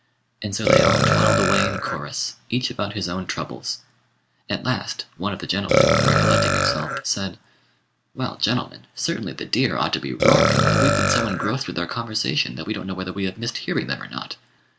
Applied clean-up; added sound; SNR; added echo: none; Burping, eructation; -5 dB; none.